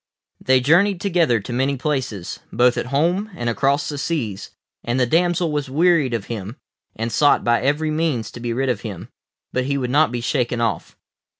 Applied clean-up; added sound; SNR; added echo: none; none; none; none.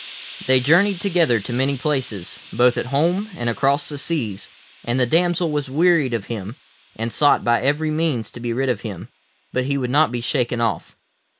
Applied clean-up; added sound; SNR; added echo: none; Hiss; 20 dB; none.